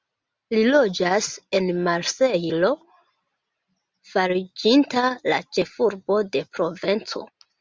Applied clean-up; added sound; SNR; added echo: none; none; none; none.